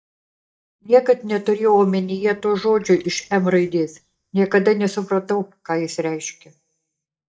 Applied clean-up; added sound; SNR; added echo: neural mask model DeepFilterNet 3.